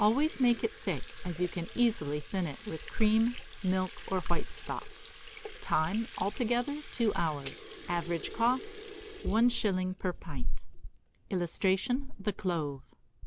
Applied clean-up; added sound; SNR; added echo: none; Sink (filling or washing) / Water tap, faucet; 6 dB; none.